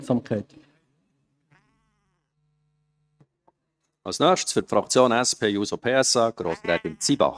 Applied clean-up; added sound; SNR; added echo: neural mask model RNNoise.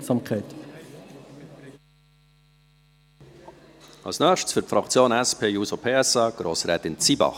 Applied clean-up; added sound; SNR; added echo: none; none; none; none.